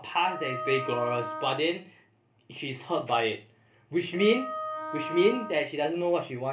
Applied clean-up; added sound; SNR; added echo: none; Wind instrument, woodwind instrument; 7 dB; reverberation time 0.3 s.